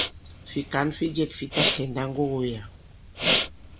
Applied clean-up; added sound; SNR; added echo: none; Respiratory sounds; 1 dB; none.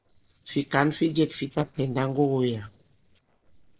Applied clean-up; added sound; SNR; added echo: neural separator model SepFormer DNS4.